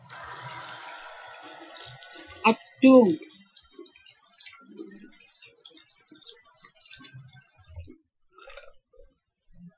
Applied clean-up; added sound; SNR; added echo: classical method Wiener filter.